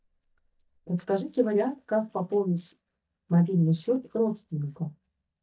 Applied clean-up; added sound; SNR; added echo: neural mask model DeepFilterNet 3.